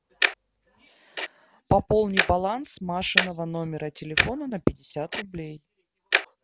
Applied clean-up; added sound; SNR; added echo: none; Tick-tock; 1 dB; none.